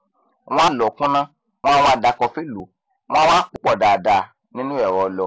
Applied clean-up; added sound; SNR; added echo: none; none; none; none.